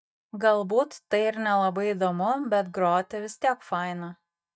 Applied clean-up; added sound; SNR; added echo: neural mask model DeepFilterNet 3.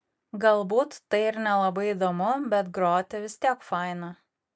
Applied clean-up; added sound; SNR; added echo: none; none; none; none.